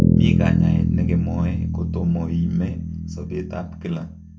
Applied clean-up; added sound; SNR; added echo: none; Bass guitar; -5 dB; reverberation time 0.3 s.